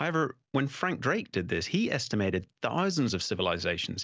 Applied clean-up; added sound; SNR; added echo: none; none; none; none.